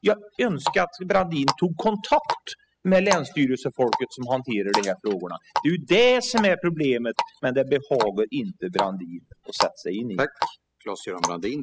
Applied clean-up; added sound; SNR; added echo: classical method spectral subtraction.